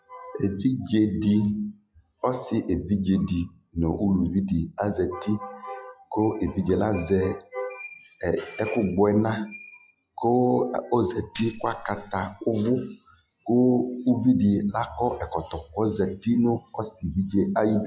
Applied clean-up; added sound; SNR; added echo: classical method log-MMSE.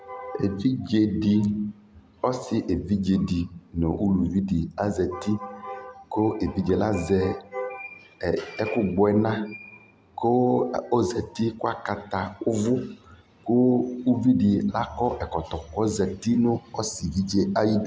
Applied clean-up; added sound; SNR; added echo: none; none; none; none.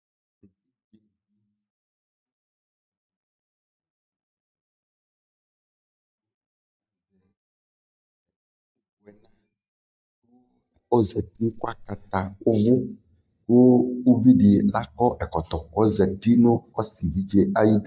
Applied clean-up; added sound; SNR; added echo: neural mask model DeepFilterNet 3.